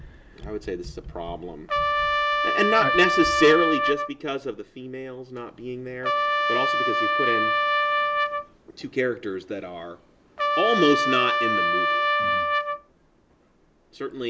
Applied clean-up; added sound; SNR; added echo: none; Trumpet; -2 dB; none.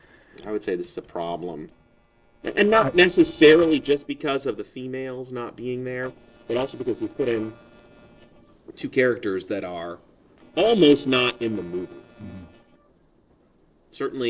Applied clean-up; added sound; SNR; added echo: neural separator model SepFormer DNS4.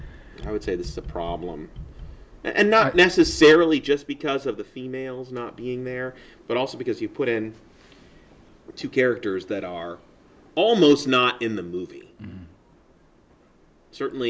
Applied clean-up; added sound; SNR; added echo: none; none; none; none.